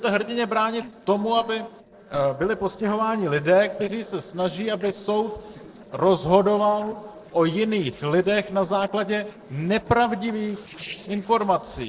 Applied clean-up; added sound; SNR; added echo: neural separator model SepFormer DNS4.